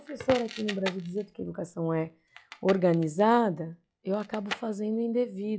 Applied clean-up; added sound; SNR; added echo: classical method log-MMSE.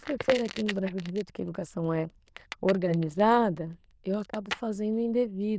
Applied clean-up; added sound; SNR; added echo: neural diffusion model UNIVERSE++.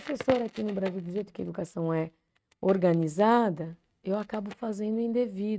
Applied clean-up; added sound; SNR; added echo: neural mask model RNNoise.